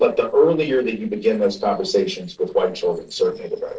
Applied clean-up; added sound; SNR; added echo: neural separator model SepFormer DNS4.